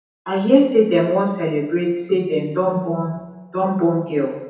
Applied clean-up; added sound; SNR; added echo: none; none; none; reverberation time 0.9 s.